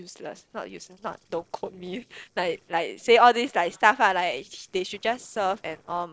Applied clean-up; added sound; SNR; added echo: neural separator model SepFormer DNS4.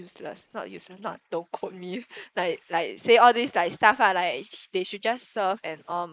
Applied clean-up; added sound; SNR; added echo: neural mask model Resemble Enhance denoiser.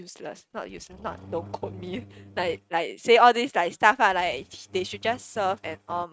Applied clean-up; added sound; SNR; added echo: neural mask model RNNoise.